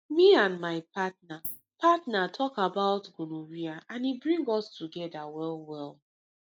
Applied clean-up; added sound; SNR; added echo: neural mask model Resemble Enhance denoiser.